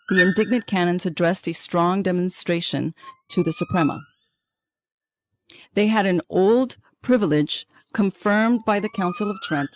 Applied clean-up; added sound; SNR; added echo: neural mask model RNNoise.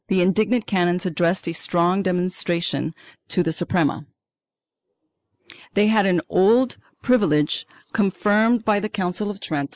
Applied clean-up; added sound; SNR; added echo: neural mask model Resemble Enhance denoiser.